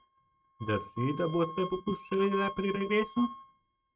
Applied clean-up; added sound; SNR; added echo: neural mask model RNNoise.